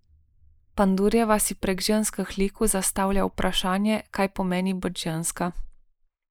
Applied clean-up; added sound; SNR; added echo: neural mask model Resemble Enhance denoiser.